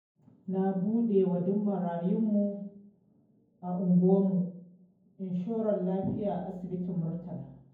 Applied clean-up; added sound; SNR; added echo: none; none; none; reverberation time 0.9 s.